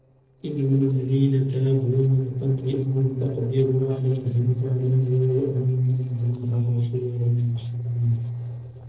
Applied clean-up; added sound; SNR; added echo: neural separator model SepFormer DNS4.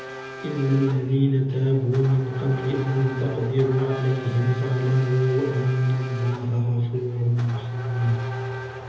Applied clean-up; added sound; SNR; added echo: none; Race car, auto racing / Accelerating, revving, vroom; 14 dB; reverberation time 0.7 s.